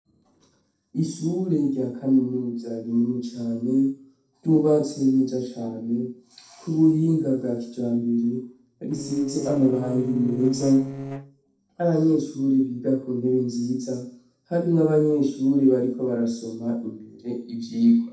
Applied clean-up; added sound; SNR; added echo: neural separator model SepFormer DNS4.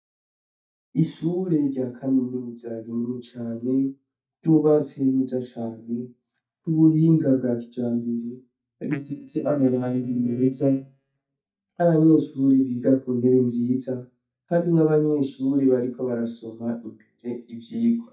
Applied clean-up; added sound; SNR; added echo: neural mask model DeepFilterNet 3.